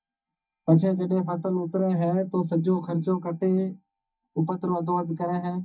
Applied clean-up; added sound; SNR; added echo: neural mask model DeepFilterNet 3.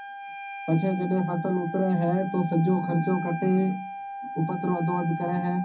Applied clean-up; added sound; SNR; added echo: none; Wind instrument, woodwind instrument; 9 dB; reverberation time 0.4 s.